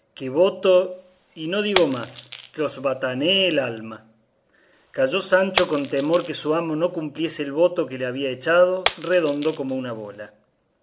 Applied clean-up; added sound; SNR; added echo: none; Shatter; 12 dB; none.